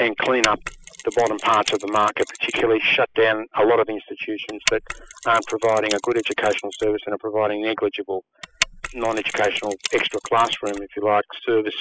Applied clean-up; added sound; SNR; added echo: classical method spectral subtraction.